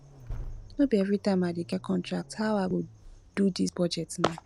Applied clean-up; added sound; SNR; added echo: none; Accelerating, revving, vroom; 16 dB; none.